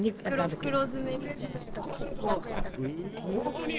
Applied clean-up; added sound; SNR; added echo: neural separator model SepFormer DNS4.